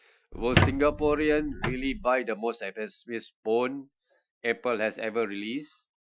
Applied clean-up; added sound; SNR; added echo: classical method Wiener filter.